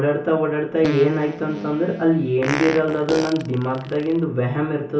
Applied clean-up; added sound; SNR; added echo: none; Fart; 10 dB; reverberation time 0.8 s.